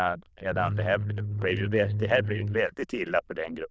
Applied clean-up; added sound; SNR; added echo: neural diffusion model UNIVERSE++.